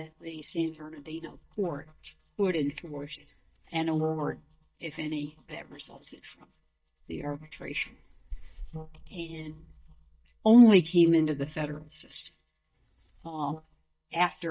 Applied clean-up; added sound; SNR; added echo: neural mask model DeepFilterNet 3.